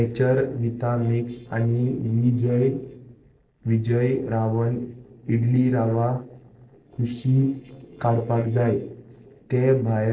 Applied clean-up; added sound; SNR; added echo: neural separator model SepFormer DNS4.